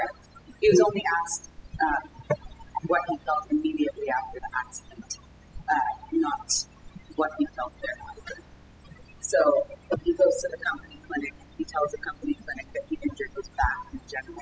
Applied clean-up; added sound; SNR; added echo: classical method spectral subtraction.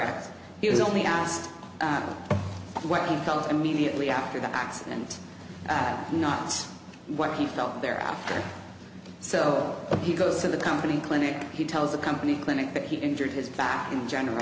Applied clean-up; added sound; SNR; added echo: none; none; none; none.